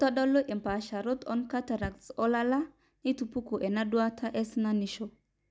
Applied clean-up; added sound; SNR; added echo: none; none; none; none.